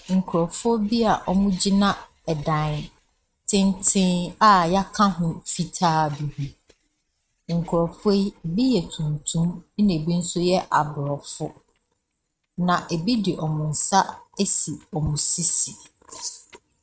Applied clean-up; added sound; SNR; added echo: neural mask model RNNoise.